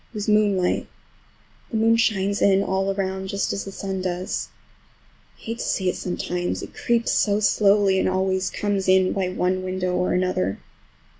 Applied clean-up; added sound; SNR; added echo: none; none; none; none.